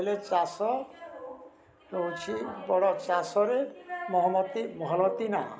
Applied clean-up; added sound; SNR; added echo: none; none; none; none.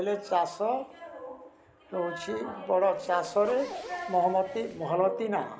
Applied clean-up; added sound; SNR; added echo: none; Zipper (clothing); 15 dB; none.